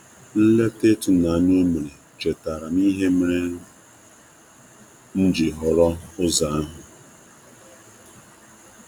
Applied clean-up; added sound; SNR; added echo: none; none; none; none.